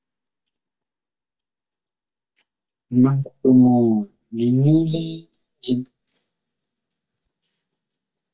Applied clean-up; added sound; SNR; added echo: neural mask model DeepFilterNet 3.